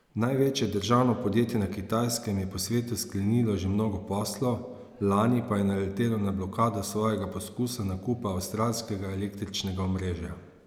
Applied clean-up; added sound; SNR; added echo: none; none; none; none.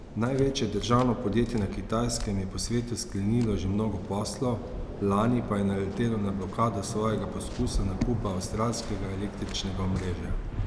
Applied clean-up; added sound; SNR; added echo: none; Waves, surf; 7 dB; none.